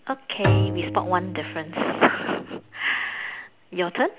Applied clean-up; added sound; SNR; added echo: none; Bowed string instrument; 3 dB; none.